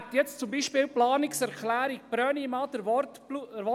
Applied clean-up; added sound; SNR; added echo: none; none; none; none.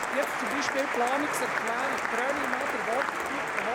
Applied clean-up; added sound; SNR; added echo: none; Applause; -3 dB; none.